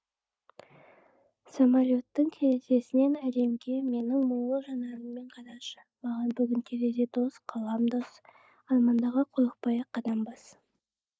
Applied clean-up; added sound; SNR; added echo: neural mask model Resemble Enhance denoiser.